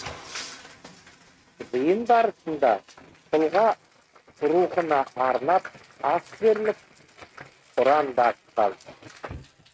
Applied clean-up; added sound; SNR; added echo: neural mask model RNNoise.